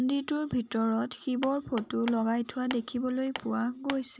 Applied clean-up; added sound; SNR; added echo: none; Hammer; 15 dB; none.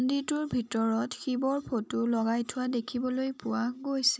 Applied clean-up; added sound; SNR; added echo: none; none; none; none.